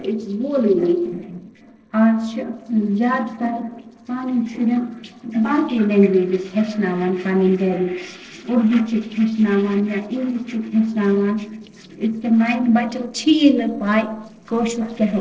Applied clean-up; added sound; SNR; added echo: neural separator model SepFormer DNS4.